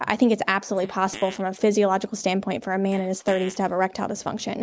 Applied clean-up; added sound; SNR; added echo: neural mask model Resemble Enhance denoiser.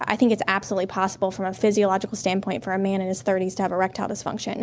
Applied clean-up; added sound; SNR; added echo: none; none; none; none.